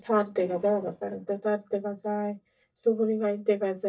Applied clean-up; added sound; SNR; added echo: neural mask model DeepFilterNet 3.